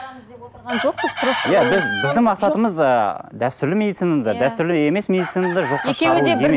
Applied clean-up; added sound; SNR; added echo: none; Chicken, rooster; 10 dB; none.